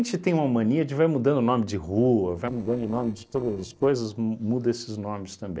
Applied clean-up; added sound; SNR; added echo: neural separator model SepFormer DNS4.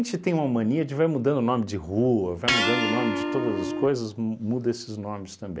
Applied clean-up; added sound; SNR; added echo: none; Electric guitar; 3 dB; none.